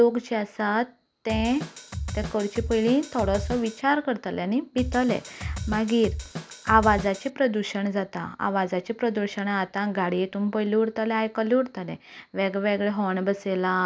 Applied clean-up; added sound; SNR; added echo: none; Drum kit; 8 dB; none.